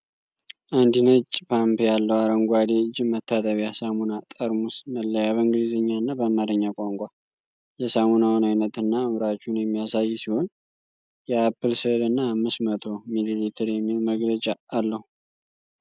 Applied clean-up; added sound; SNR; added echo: none; none; none; none.